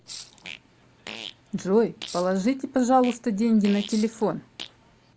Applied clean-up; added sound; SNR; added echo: none; Rattle (instrument) + Fart; 17 dB; none.